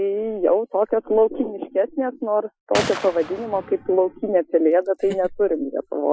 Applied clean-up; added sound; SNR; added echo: classical method Wiener filter.